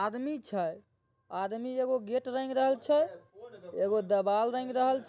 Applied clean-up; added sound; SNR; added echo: none; none; none; none.